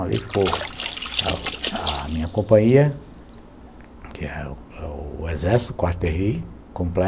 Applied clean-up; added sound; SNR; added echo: none; Splash, splatter; 8 dB; none.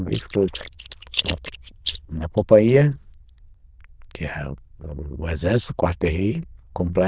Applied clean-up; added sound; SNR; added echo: neural diffusion model UNIVERSE++.